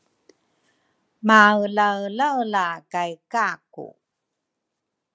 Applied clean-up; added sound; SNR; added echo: none; none; none; none.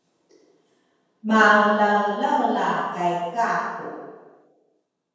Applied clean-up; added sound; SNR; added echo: none; none; none; reverberation time 1.2 s.